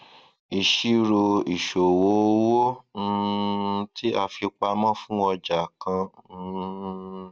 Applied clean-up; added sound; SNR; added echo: none; none; none; none.